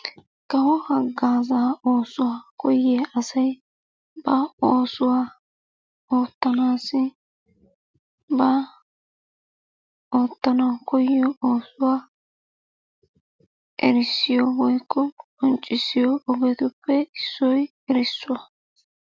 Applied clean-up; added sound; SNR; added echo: none; none; none; none.